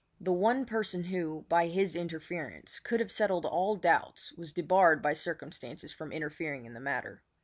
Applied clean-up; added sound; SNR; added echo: none; none; none; none.